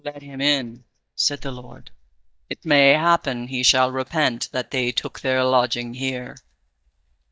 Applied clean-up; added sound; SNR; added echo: neural mask model DeepFilterNet 3.